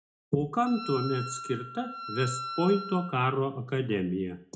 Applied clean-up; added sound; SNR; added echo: none; Wind instrument, woodwind instrument; 10 dB; reverberation time 0.4 s.